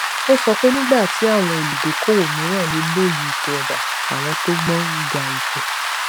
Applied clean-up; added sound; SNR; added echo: none; Rain; 2 dB; none.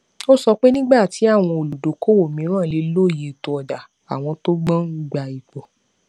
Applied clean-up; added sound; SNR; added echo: none; none; none; none.